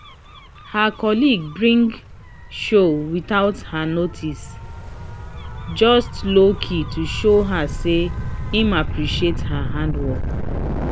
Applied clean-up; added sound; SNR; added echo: none; Gull, seagull / Waves, surf / Siren; 7 dB; none.